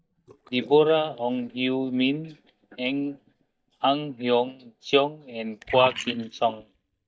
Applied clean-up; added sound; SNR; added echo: neural mask model DeepFilterNet 3.